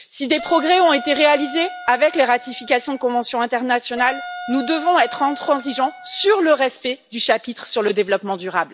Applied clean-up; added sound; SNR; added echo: none; Wind instrument, woodwind instrument; 14 dB; none.